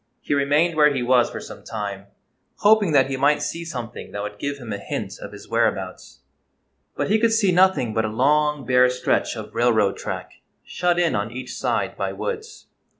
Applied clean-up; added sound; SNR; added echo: none; none; none; none.